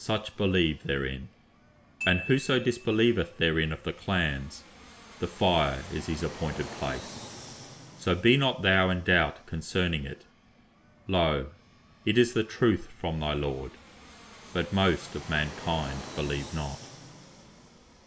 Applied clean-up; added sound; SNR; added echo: none; Fixed-wing aircraft, airplane + Glockenspiel; 17 dB; none.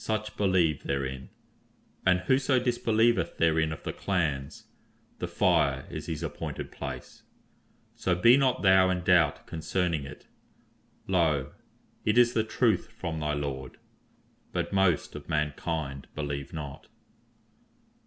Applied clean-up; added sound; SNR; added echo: none; none; none; none.